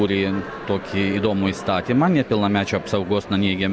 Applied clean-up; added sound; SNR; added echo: none; none; none; none.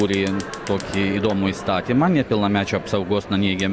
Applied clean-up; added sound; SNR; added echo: none; Fire; 19 dB; none.